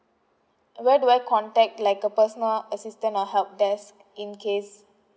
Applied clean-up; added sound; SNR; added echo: none; none; none; none.